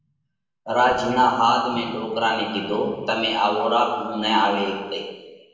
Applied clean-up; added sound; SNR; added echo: none; none; none; reverberation time 1.2 s.